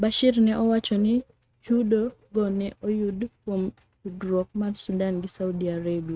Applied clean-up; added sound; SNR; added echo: neural mask model RNNoise.